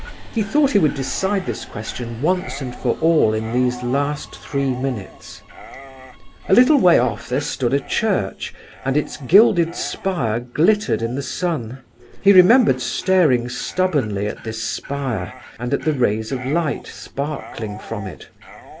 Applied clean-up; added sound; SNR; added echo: none; Subway, metro, underground + Dog; 18 dB; none.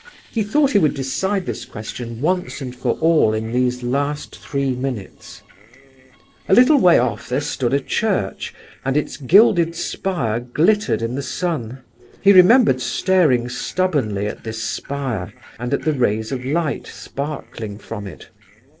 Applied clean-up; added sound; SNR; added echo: neural separator model SepFormer DNS4.